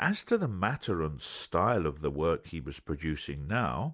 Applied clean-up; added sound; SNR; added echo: none; none; none; none.